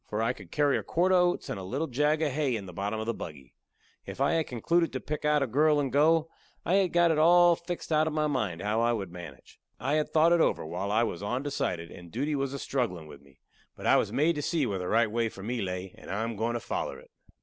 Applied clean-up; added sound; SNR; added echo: none; none; none; none.